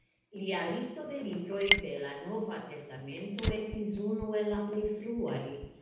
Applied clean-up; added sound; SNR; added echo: none; Fire; 2 dB; reverberation time 0.9 s.